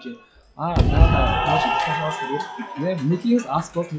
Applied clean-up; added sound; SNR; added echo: classical method log-MMSE.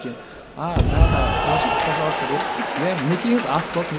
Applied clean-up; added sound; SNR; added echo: none; Applause / Cheering; -3 dB; none.